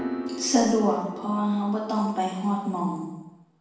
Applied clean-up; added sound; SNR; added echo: none; Piano; 12 dB; reverberation time 0.9 s.